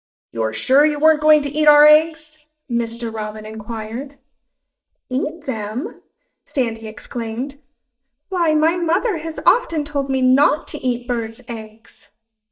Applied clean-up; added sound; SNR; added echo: neural mask model DeepFilterNet 3.